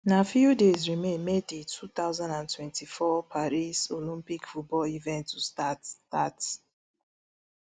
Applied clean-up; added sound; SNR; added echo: none; none; none; none.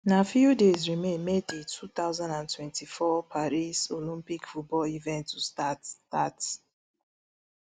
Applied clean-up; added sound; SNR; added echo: none; Chink, clink; 16 dB; none.